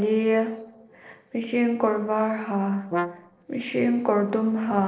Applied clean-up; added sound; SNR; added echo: neural separator model SepFormer DNS4.